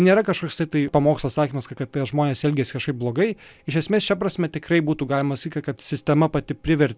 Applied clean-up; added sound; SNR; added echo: none; none; none; none.